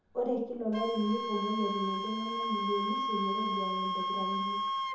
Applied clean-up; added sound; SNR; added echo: none; Wind instrument, woodwind instrument; 0 dB; reverberation time 2.6 s.